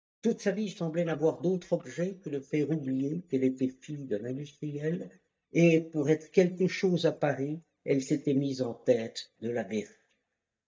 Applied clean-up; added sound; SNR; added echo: neural mask model DeepFilterNet 3.